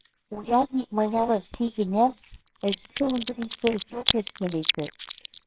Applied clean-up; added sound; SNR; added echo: neural separator model SepFormer WHAMR!.